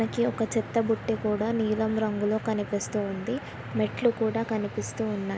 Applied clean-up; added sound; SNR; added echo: none; none; none; none.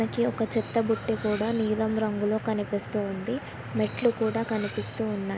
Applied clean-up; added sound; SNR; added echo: none; Cutlery, silverware; 19 dB; none.